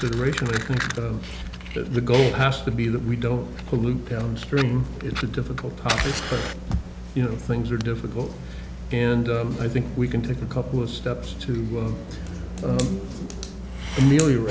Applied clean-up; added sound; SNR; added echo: none; Fire; 13 dB; none.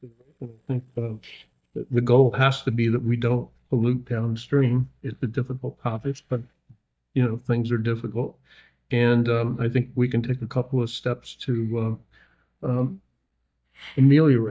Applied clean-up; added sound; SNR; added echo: neural mask model DeepFilterNet 3.